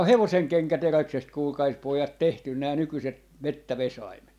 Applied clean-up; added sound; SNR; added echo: none; none; none; none.